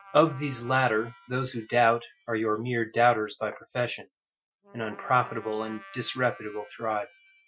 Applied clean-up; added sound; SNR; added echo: classical method Wiener filter.